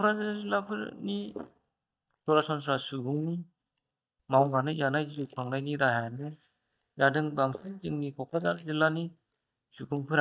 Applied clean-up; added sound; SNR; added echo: neural mask model DeepFilterNet 3.